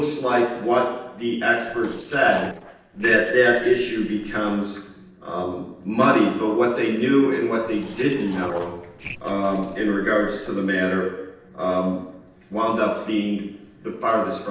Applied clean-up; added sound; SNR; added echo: neural separator model SepFormer DNS4.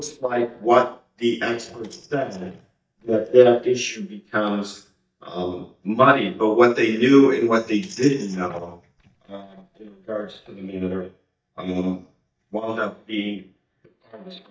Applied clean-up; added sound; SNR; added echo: neural mask model DeepFilterNet 3.